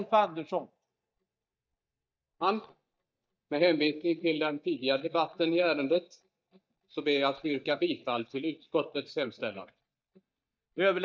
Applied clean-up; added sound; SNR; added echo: neural mask model DeepFilterNet 3.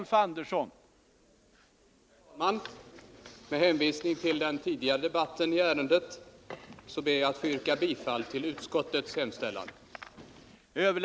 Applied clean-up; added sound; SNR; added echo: none; none; none; none.